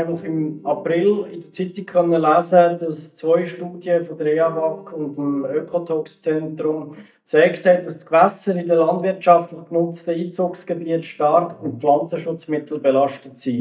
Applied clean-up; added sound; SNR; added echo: neural mask model DeepFilterNet 3.